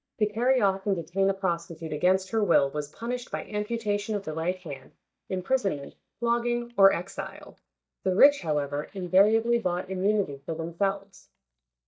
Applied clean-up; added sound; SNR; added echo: neural mask model DeepFilterNet 3.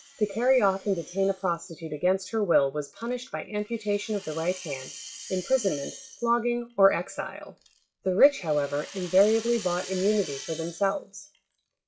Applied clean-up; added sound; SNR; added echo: classical method WPE with log-MMSE.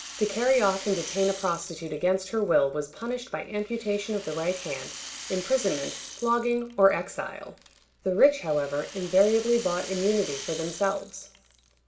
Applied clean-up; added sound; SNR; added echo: none; Rattle; 15 dB; reverberation time 0.8 s.